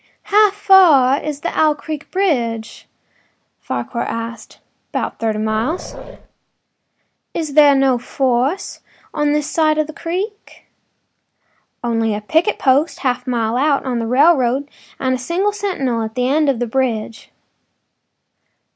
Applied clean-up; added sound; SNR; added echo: none; Growling; 14 dB; none.